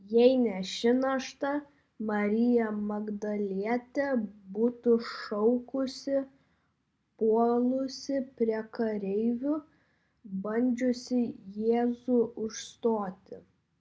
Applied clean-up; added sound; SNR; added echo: none; none; none; none.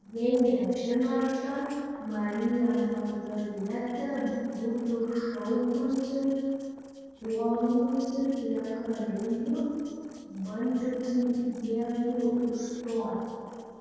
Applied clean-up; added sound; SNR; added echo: neural separator model SepFormer DNS4.